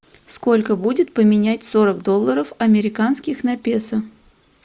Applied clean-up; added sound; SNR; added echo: none; none; none; none.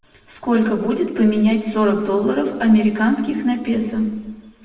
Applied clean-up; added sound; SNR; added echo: none; none; none; reverberation time 1.1 s.